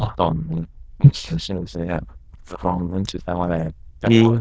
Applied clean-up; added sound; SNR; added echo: neural diffusion model UNIVERSE++.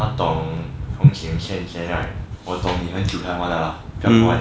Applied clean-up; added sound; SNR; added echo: none; Guitar; 17 dB; none.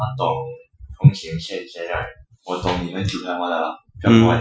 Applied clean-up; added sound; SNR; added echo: classical method Wiener filter.